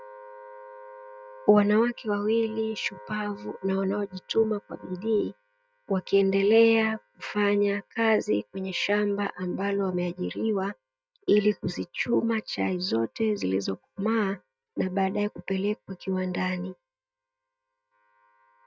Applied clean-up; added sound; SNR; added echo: neural mask model RNNoise.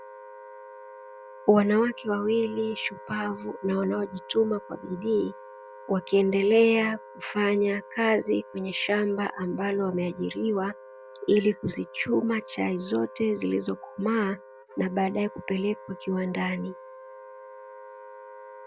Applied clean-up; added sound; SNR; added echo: none; Wind instrument, woodwind instrument; 18 dB; none.